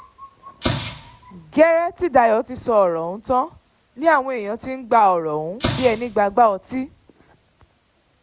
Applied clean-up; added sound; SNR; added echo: none; Explosion; 11 dB; none.